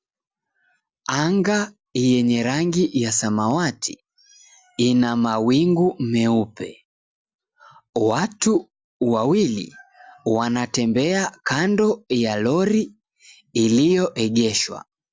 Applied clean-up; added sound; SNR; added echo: none; none; none; none.